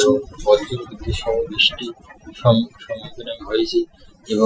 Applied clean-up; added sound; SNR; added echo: classical method Wiener filter.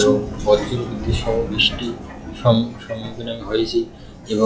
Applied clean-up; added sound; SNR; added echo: classical method log-MMSE.